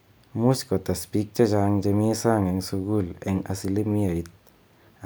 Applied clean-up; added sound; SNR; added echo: none; none; none; none.